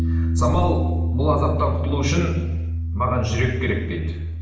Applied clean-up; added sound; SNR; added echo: none; Piano; -1 dB; reverberation time 0.9 s.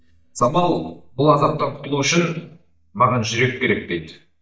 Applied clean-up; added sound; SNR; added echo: neural mask model DeepFilterNet 3.